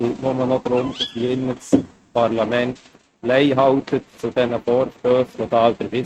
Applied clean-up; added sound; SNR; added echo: neural mask model RNNoise.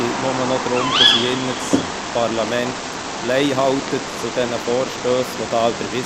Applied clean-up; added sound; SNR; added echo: none; Bird vocalization, bird call, bird song; 1 dB; none.